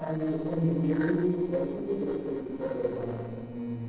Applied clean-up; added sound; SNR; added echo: neural separator model SepFormer DNS4.